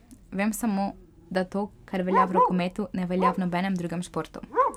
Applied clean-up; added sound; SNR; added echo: none; Bark; 2 dB; none.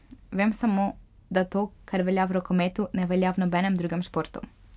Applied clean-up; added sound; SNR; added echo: none; none; none; none.